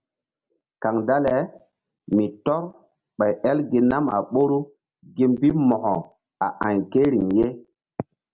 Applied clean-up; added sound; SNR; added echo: none; none; none; none.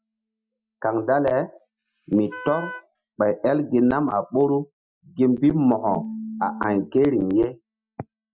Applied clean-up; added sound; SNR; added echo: classical method Wiener filter.